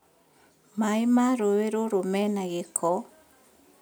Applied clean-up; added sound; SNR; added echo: none; none; none; none.